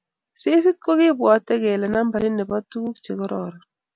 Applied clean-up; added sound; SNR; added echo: none; none; none; none.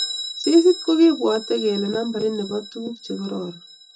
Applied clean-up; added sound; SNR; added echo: none; Bell; 12 dB; reverberation time 0.2 s.